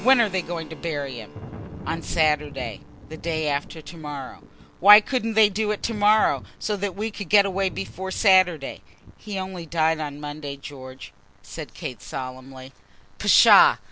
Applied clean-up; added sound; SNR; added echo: none; Thunder + Keyboard (musical); 18 dB; none.